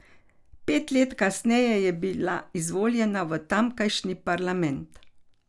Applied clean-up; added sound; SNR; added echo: none; none; none; none.